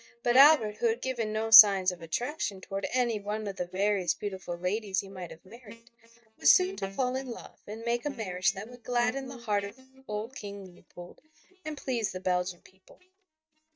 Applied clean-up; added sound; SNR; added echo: neural mask model DeepFilterNet 3.